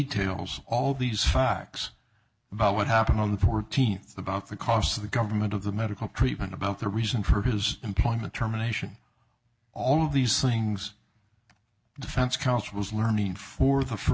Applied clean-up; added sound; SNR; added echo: none; none; none; none.